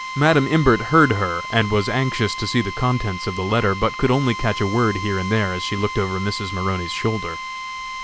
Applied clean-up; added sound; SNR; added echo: none; Drill; 10 dB; none.